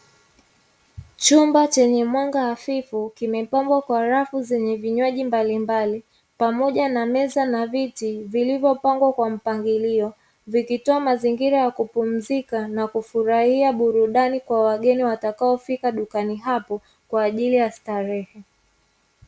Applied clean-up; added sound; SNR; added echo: none; none; none; none.